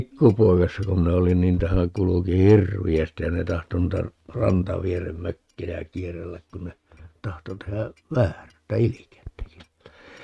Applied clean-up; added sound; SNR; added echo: neural mask model RNNoise.